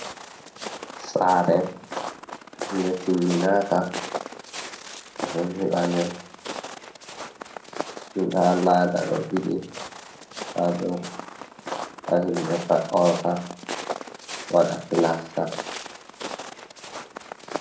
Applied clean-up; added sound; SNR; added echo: none; Walk, footsteps; 10 dB; reverberation time 0.5 s.